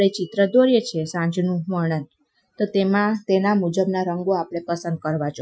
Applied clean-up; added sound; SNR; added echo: classical method Wiener filter.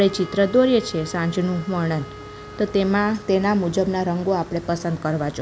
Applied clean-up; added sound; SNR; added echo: none; Wind instrument, woodwind instrument; 20 dB; none.